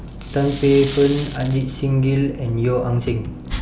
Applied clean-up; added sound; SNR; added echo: none; Fire; 16 dB; none.